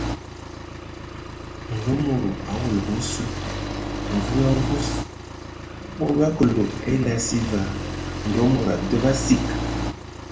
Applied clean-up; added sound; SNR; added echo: none; Accelerating, revving, vroom; 5 dB; reverberation time 0.5 s.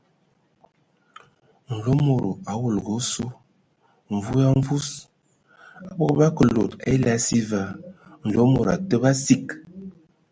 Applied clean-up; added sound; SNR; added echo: none; none; none; none.